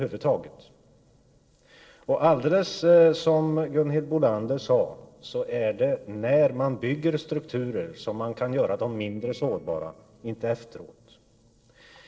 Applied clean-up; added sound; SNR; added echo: neural separator model SepFormer DNS4.